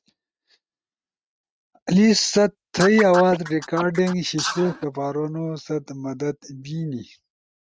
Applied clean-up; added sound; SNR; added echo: neural mask model RNNoise.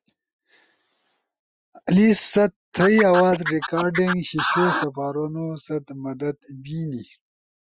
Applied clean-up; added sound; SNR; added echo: classical method Wiener filter.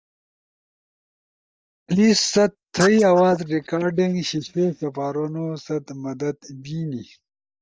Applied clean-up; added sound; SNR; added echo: neural mask model DeepFilterNet 3.